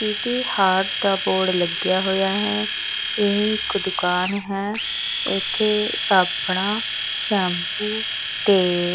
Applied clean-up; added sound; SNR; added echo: none; Domestic sounds, home sounds; 3 dB; none.